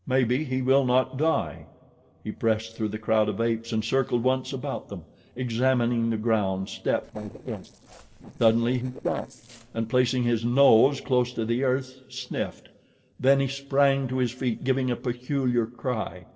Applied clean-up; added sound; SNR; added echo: neural separator model SepFormer DNS4.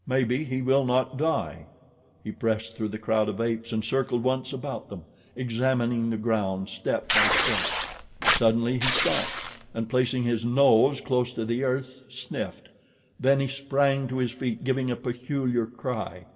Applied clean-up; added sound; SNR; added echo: none; Tearing; -3 dB; reverberation time 1.1 s.